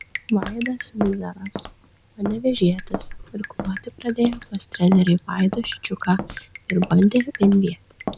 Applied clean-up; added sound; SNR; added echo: none; Walk, footsteps + Drip; 11 dB; none.